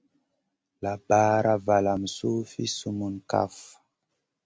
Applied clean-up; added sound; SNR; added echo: none; none; none; none.